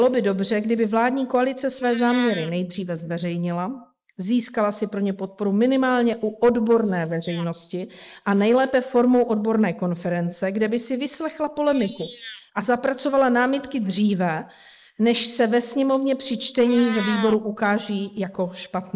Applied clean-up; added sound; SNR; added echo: neural mask model Resemble Enhance denoiser.